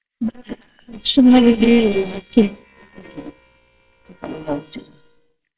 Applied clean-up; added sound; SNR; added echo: neural separator model SepFormer WHAMR!.